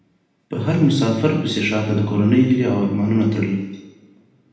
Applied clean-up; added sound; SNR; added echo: none; none; none; reverberation time 0.9 s.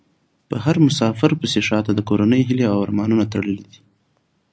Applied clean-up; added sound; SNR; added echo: none; none; none; none.